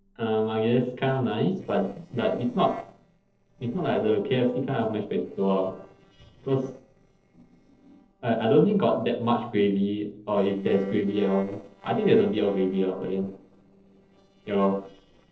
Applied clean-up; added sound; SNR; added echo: neural separator model SepFormer DNS4.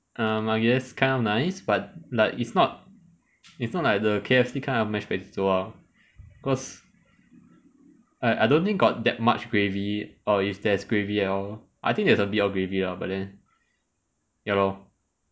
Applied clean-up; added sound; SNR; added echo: none; none; none; none.